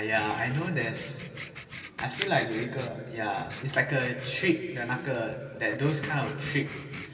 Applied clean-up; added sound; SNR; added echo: none; Writing; 13 dB; reverberation time 2.3 s.